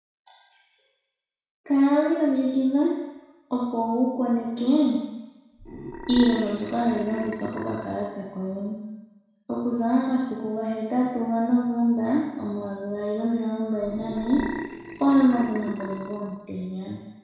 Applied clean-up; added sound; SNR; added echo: none; Burping, eructation; 12 dB; reverberation time 1.1 s.